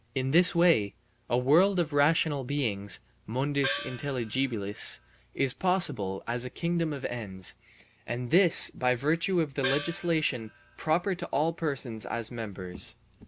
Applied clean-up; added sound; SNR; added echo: none; Gong; 10 dB; none.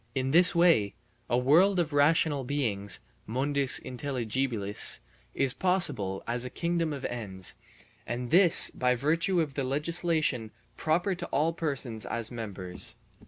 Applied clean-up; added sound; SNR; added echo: none; none; none; none.